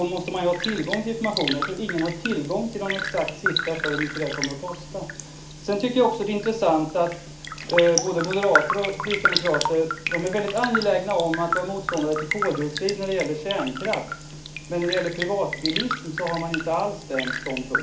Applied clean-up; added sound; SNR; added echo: none; Raindrop; 5 dB; reverberation time 0.4 s.